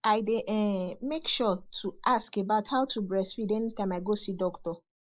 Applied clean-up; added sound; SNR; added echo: neural mask model Resemble Enhance denoiser.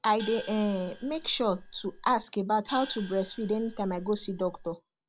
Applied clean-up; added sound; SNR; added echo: none; Gong; 16 dB; none.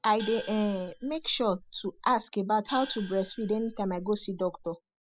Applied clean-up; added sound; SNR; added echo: classical method spectral subtraction.